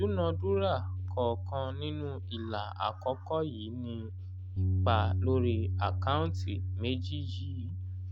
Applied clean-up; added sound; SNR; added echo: none; Bass guitar; -1 dB; none.